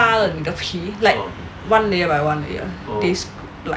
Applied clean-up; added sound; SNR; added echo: none; none; none; none.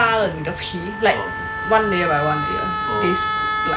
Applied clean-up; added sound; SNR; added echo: none; Wind instrument, woodwind instrument; 3 dB; none.